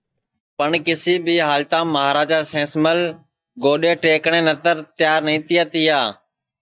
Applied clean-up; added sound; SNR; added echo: neural mask model DeepFilterNet 3.